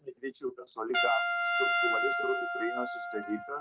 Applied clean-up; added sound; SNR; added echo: none; Trumpet; -4 dB; none.